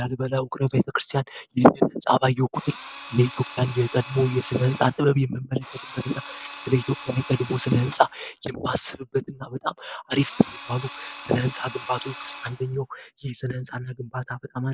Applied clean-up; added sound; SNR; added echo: none; Drill; 11 dB; none.